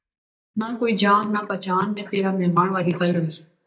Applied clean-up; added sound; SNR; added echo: neural mask model DeepFilterNet 3.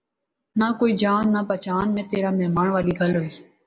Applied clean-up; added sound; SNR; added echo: none; none; none; none.